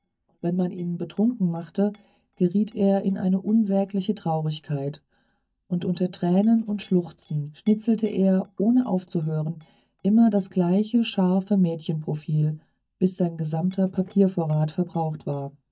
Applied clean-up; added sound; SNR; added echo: neural mask model DeepFilterNet 3.